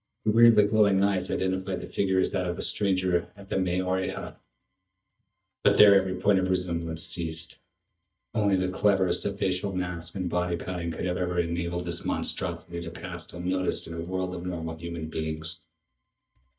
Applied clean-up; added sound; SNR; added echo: neural mask model DeepFilterNet 3.